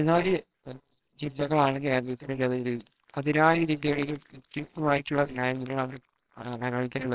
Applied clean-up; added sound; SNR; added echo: neural separator model SepFormer WHAMR!.